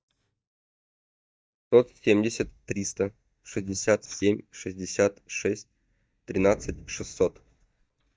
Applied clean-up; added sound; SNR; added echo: neural mask model DeepFilterNet 3.